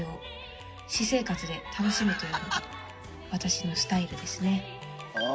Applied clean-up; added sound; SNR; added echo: none; none; none; none.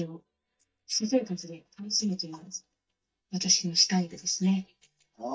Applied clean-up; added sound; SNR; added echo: neural mask model DeepFilterNet 3.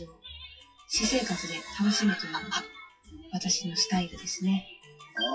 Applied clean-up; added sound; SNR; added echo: classical method WPE with log-MMSE.